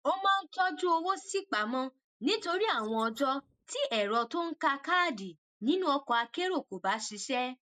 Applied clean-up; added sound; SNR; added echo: neural mask model Resemble Enhance denoiser.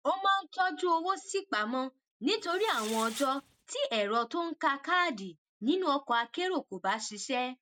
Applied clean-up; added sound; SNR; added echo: none; Fireworks; 14 dB; none.